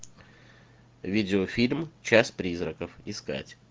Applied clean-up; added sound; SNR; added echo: none; none; none; none.